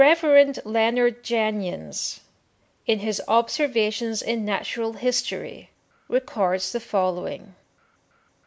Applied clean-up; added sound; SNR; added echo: none; none; none; none.